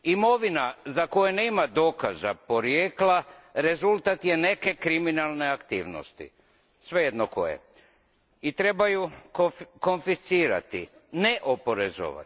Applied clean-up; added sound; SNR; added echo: none; none; none; none.